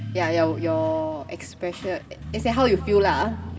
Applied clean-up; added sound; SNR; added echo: none; Truck; 10 dB; reverberation time 2.1 s.